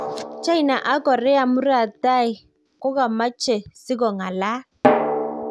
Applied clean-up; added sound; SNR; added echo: none; Drum; 6 dB; none.